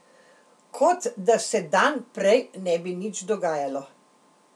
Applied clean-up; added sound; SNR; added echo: none; none; none; none.